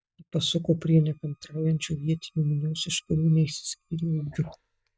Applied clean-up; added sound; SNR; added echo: neural mask model DeepFilterNet 3.